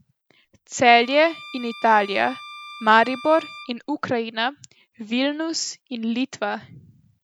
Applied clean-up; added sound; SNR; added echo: none; Bowed string instrument; 18 dB; none.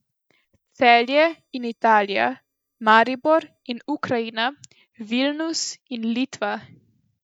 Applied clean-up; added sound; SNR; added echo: neural mask model DeepFilterNet 3.